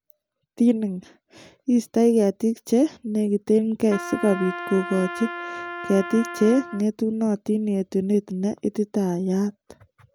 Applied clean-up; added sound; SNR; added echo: none; Trumpet; 11 dB; none.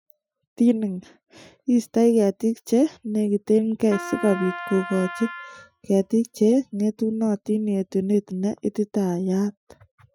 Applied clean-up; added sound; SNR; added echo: classical method Wiener filter.